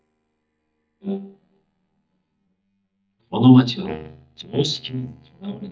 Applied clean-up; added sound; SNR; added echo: neural mask model DeepFilterNet 3.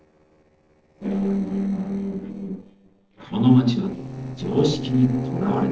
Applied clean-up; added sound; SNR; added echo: neural separator model SepFormer DNS4.